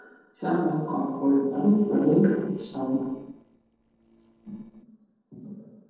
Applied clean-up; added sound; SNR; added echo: neural separator model SepFormer DNS4.